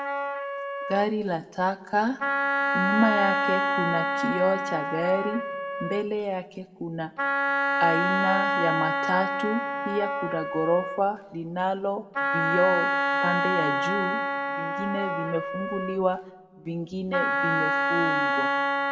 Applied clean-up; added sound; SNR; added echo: none; Wind instrument, woodwind instrument; -1 dB; reverberation time 1.1 s.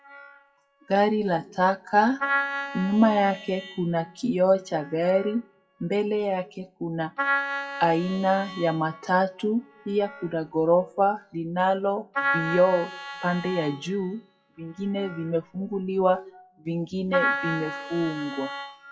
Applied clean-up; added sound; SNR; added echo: classical method WPE with log-MMSE.